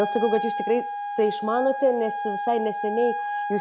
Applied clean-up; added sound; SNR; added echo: none; Wind instrument, woodwind instrument; 4 dB; none.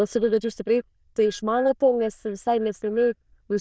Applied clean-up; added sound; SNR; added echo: neural diffusion model UNIVERSE++.